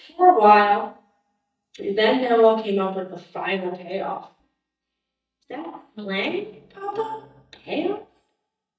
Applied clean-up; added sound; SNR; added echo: neural mask model DeepFilterNet 3.